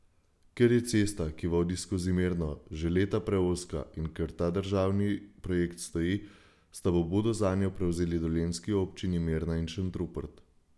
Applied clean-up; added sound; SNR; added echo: none; none; none; none.